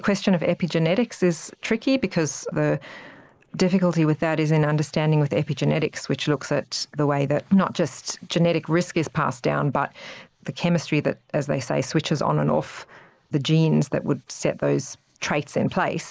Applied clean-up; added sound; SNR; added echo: neural mask model Resemble Enhance denoiser.